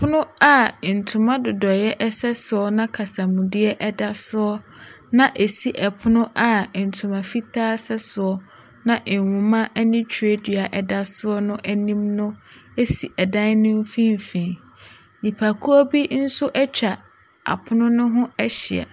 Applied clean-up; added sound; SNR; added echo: none; none; none; none.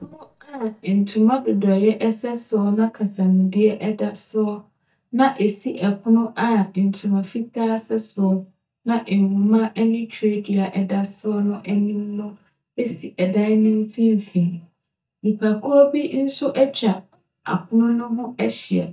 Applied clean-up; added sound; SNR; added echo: neural mask model DeepFilterNet 3.